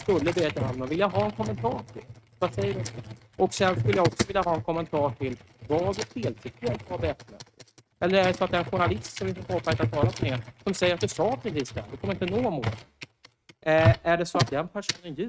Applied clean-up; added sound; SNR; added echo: neural mask model RNNoise.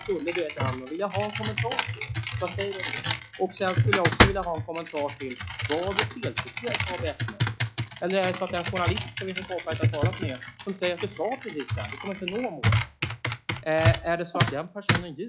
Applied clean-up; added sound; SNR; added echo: classical method log-MMSE.